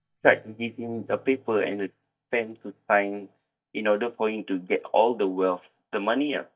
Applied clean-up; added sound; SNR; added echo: neural mask model DeepFilterNet 3.